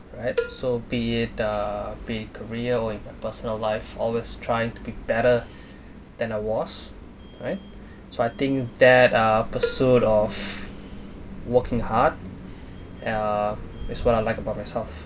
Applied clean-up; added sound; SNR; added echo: none; Cowbell; 12 dB; none.